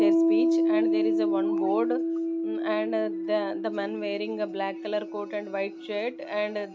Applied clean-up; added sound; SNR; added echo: none; Piano; -4 dB; none.